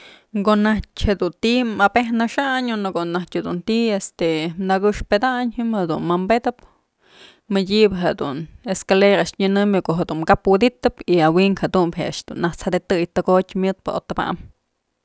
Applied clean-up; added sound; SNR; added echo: none; none; none; none.